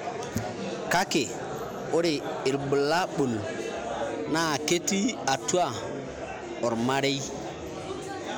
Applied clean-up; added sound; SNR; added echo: none; none; none; none.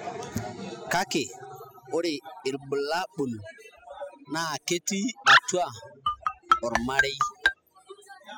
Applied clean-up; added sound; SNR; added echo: classical method spectral subtraction.